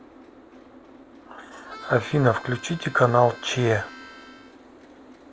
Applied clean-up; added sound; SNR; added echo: none; Boat, Water vehicle + Harmonica; 18 dB; none.